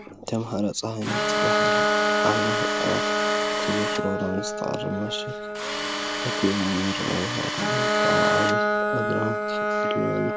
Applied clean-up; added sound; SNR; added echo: none; Bowed string instrument + Tools; -5 dB; none.